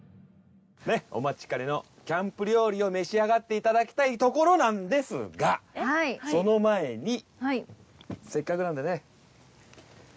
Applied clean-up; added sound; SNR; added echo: none; none; none; none.